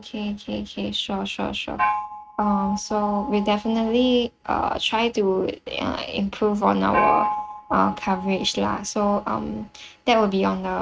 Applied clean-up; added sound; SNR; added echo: neural mask model RNNoise.